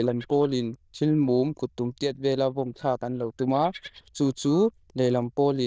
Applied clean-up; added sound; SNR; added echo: neural diffusion model UNIVERSE++.